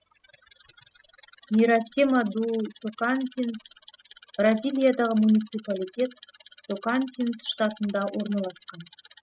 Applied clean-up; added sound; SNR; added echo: classical method spectral subtraction.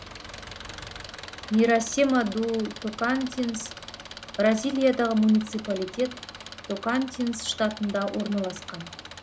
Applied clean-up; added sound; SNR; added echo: none; Engine; 14 dB; none.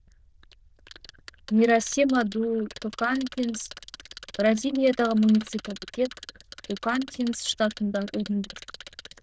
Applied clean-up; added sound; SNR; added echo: neural diffusion model UNIVERSE++.